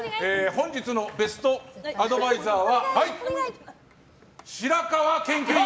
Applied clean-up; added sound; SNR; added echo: none; none; none; none.